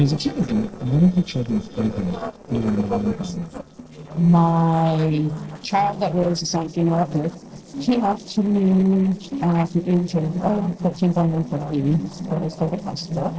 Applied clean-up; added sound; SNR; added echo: neural separator model SepFormer DNS4.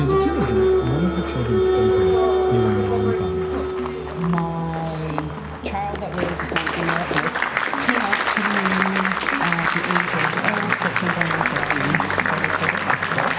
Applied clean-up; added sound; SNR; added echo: none; Applause; -5 dB; reverberation time 0.9 s.